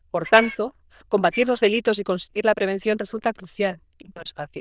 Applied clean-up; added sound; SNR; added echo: neural diffusion model UNIVERSE++.